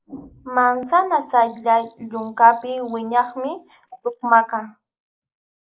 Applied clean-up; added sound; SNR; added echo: neural mask model Resemble Enhance denoiser.